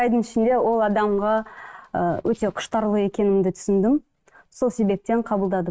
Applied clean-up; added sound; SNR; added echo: neural mask model RNNoise.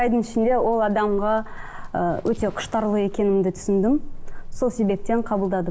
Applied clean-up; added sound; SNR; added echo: none; Livestock, farm animals, working animals; 10 dB; none.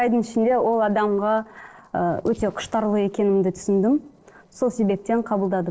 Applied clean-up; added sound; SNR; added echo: neural separator model SepFormer DNS4.